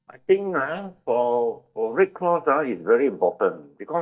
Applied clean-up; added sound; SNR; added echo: neural mask model DeepFilterNet 3.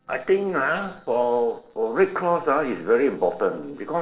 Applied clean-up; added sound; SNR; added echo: neural separator model SepFormer DNS4.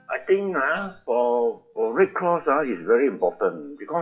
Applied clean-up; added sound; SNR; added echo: classical method WPE with log-MMSE.